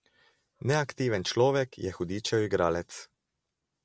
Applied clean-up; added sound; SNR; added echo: none; none; none; none.